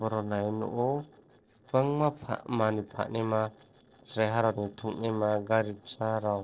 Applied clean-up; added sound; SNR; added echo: neural separator model SepFormer DNS4.